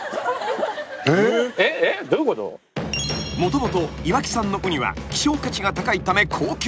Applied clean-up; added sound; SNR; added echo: none; none; none; none.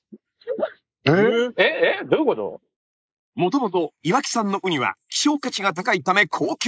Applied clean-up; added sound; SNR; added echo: neural mask model Resemble Enhance denoiser.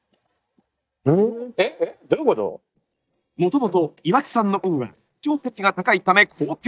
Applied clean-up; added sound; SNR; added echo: neural mask model DeepFilterNet 3.